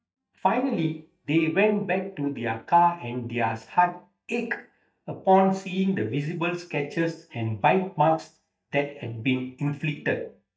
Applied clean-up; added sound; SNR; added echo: neural mask model DeepFilterNet 3.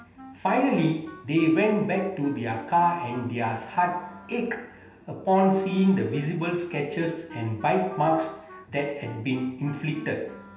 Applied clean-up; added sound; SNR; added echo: none; Wind instrument, woodwind instrument; 19 dB; reverberation time 0.7 s.